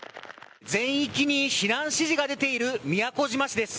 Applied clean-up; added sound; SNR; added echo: none; none; none; none.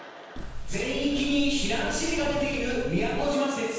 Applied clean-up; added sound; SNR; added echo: none; Walk, footsteps; 5 dB; reverberation time 1.2 s.